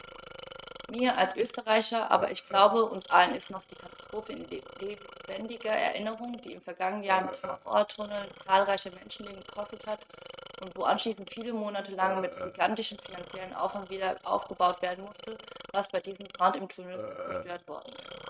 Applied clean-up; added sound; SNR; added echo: neural mask model RNNoise.